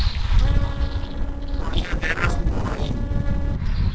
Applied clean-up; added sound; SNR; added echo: neural separator model SepFormer DNS4.